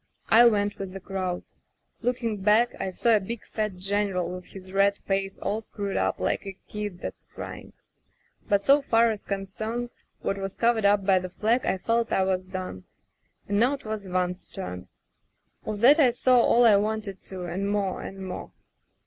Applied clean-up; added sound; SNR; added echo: none; none; none; none.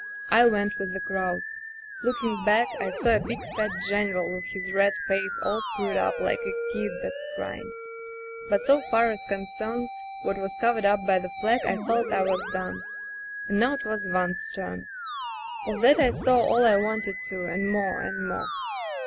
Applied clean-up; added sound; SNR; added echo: none; Musical instrument; 7 dB; none.